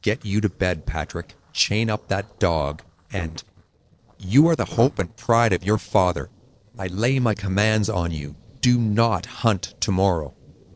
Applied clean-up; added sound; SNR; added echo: neural separator model SepFormer DNS4.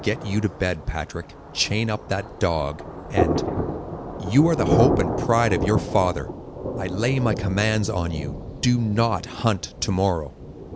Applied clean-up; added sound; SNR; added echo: none; Thunder; 5 dB; none.